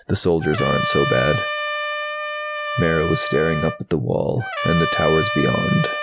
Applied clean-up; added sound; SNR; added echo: none; Trumpet; 4 dB; none.